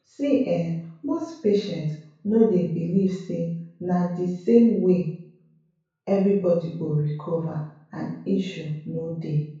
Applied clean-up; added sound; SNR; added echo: none; none; none; reverberation time 0.6 s.